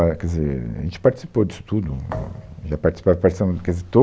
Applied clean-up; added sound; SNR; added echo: none; Thump, thud; 16 dB; none.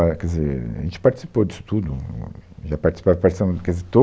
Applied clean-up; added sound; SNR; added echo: none; none; none; none.